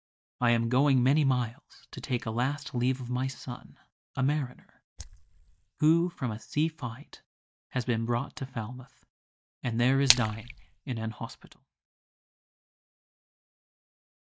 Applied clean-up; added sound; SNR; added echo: neural mask model DeepFilterNet 3.